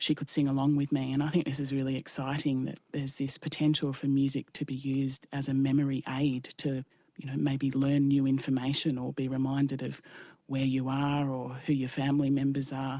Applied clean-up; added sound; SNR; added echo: none; none; none; none.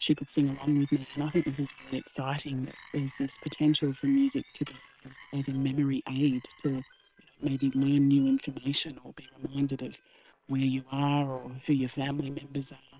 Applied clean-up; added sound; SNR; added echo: neural separator model SepFormer WHAM!.